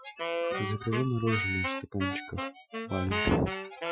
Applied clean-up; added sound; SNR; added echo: classical method Wiener filter.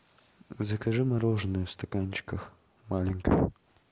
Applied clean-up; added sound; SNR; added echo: none; none; none; none.